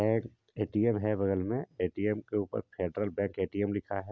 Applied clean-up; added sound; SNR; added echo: none; none; none; none.